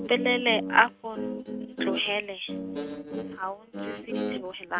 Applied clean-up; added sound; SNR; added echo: neural mask model RNNoise.